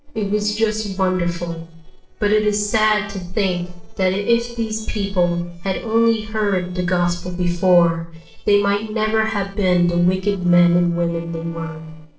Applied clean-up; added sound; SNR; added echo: neural separator model SepFormer DNS4.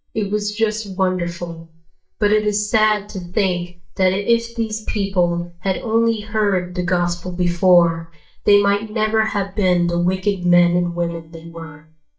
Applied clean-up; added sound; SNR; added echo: neural mask model DeepFilterNet 3.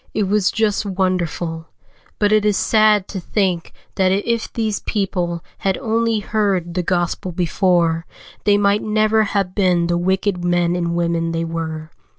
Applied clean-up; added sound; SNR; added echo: none; none; none; none.